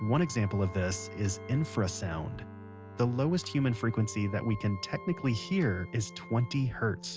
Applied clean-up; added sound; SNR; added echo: none; Bowed string instrument + Wind instrument, woodwind instrument; 17 dB; none.